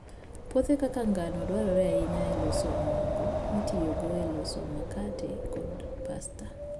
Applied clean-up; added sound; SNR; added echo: none; Wind; -1 dB; none.